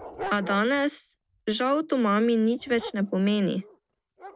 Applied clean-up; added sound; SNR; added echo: none; Dog; 16 dB; none.